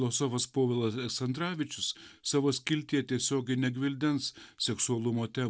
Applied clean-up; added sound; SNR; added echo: none; none; none; none.